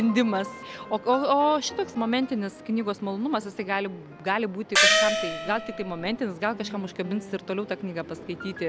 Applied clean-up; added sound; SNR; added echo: none; Gong; -4 dB; none.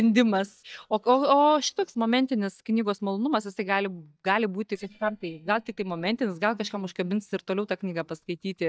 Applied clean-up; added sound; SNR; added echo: neural mask model DeepFilterNet 3.